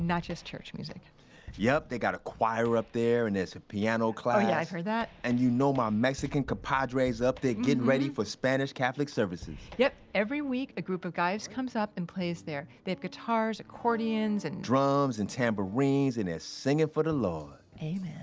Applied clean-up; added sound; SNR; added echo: none; none; none; none.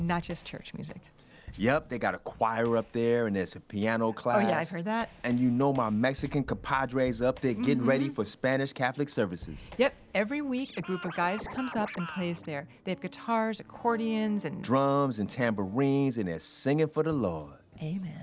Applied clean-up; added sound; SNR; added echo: none; Scratching (performance technique); 12 dB; none.